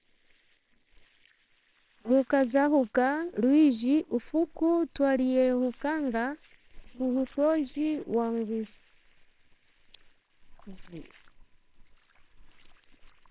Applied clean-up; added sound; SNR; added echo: neural separator model SepFormer WHAMR!.